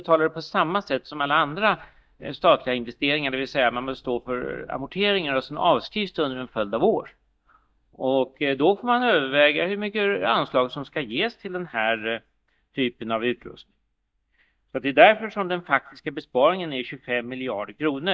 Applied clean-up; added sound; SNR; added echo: neural mask model DeepFilterNet 3.